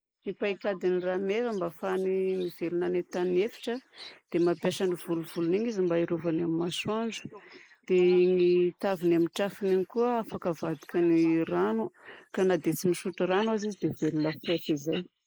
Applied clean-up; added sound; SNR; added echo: neural mask model Resemble Enhance denoiser.